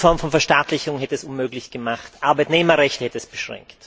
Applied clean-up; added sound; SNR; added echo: none; none; none; none.